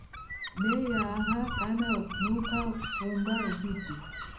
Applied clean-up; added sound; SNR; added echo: none; Gull, seagull / Wind; 4 dB; reverberation time 0.6 s.